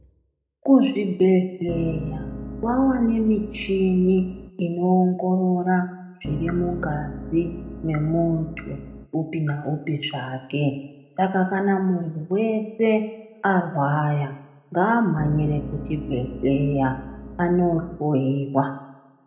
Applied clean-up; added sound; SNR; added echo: none; Piano; 11 dB; reverberation time 0.9 s.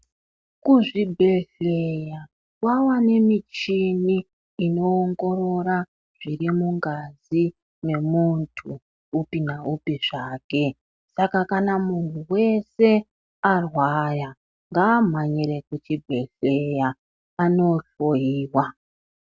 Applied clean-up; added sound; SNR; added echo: none; none; none; none.